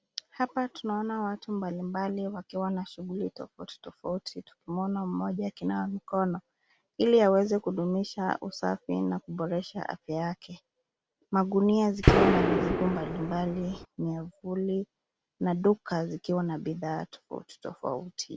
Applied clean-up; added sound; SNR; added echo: none; Gunshot, gunfire; -5 dB; none.